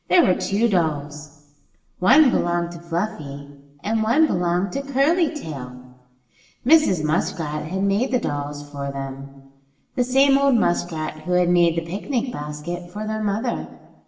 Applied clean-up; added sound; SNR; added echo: none; none; none; reverberation time 1.0 s.